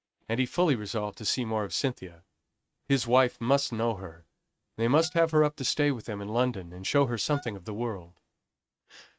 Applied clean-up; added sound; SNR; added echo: neural mask model RNNoise.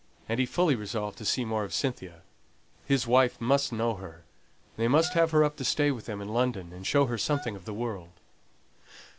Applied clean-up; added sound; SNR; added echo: none; Wind instrument, woodwind instrument; 17 dB; none.